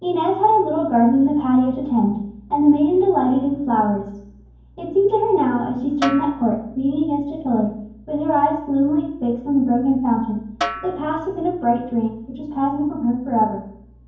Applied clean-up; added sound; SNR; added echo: none; Snare drum; 12 dB; reverberation time 0.9 s.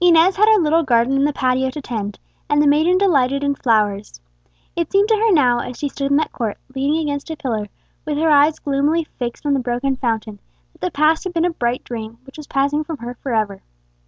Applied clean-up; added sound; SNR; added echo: none; none; none; none.